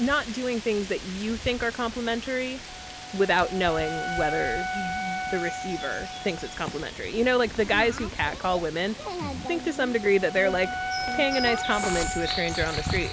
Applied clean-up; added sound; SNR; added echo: none; Wind instrument, woodwind instrument + Bird vocalization, bird call, bird song; 5 dB; none.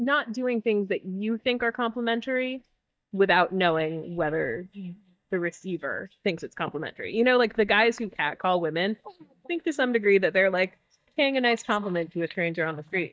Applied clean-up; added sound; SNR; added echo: neural mask model DeepFilterNet 3.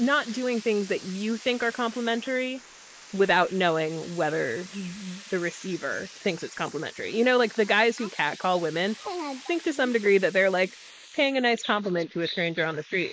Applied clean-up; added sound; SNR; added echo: neural mask model Resemble Enhance denoiser.